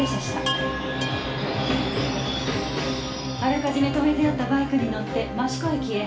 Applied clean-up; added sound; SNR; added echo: none; Chime; 13 dB; reverberation time 0.4 s.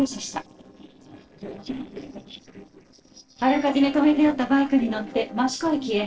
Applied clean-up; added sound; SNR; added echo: neural separator model SepFormer DNS4.